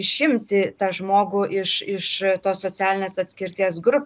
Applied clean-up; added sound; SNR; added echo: none; none; none; none.